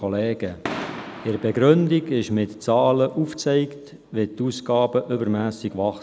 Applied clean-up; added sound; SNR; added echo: none; Fireworks; 14 dB; none.